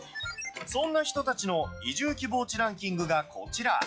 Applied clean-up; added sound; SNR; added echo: classical method log-MMSE.